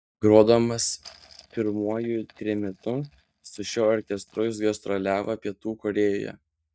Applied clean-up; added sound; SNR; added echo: neural mask model DeepFilterNet 3.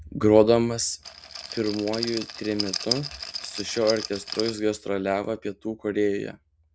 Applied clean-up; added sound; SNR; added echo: none; Rattle; 9 dB; none.